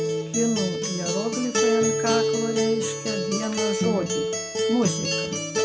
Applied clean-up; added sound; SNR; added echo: none; Acoustic guitar; -3 dB; none.